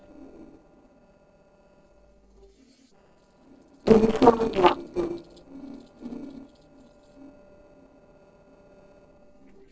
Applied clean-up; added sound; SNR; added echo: neural separator model SepFormer DNS4.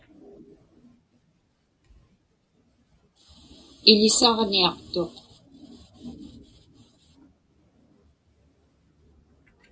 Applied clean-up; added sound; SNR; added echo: none; none; none; none.